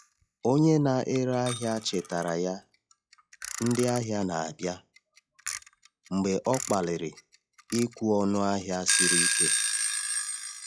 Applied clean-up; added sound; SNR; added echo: classical method log-MMSE.